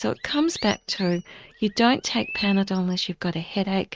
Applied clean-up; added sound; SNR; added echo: neural mask model RNNoise.